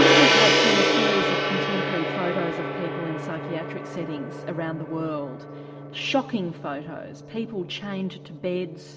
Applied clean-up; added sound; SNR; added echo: none; Gong; -5 dB; reverberation time 1.2 s.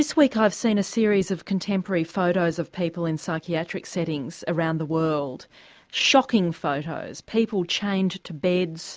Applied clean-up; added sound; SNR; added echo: none; none; none; none.